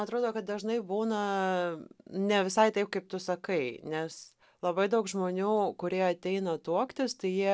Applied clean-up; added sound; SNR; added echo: none; none; none; none.